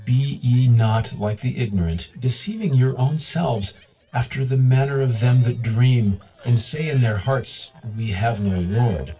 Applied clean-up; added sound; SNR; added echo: neural separator model SepFormer DNS4.